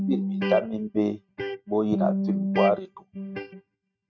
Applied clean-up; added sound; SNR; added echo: neural mask model RNNoise.